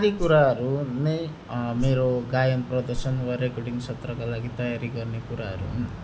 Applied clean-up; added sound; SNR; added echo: none; Whoosh, swoosh, swish; 6 dB; none.